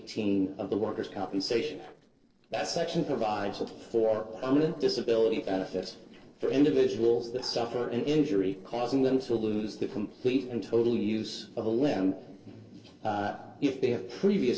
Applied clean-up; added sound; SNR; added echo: neural separator model SepFormer DNS4.